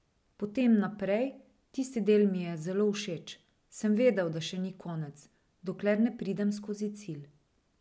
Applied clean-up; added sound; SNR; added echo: none; none; none; none.